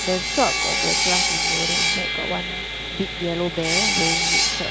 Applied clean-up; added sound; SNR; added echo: none; Sawing; -5 dB; none.